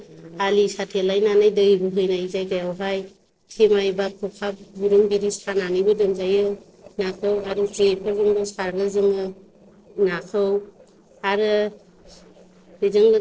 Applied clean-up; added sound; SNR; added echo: neural separator model SepFormer DNS4.